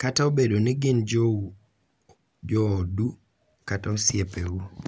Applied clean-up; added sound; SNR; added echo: none; none; none; none.